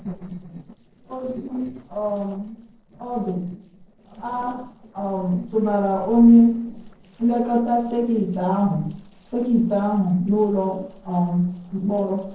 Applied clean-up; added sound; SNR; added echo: neural separator model SepFormer DNS4.